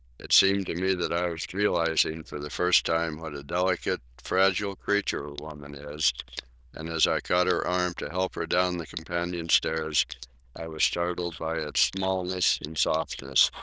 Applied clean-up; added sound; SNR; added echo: neural diffusion model UNIVERSE++.